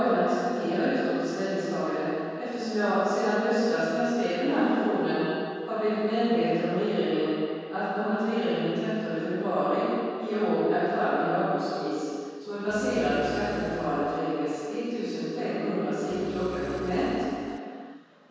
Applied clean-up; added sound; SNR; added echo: none; Engine; 15 dB; reverberation time 2.2 s.